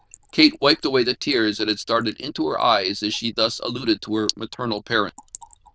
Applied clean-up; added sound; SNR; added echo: neural diffusion model UNIVERSE++.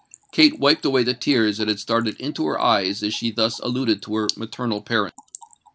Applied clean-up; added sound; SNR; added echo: none; Trickle, dribble / Splash, splatter; 20 dB; none.